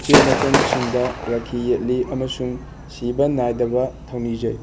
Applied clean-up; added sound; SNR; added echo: none; Gunshot, gunfire / Fireworks; 2 dB; none.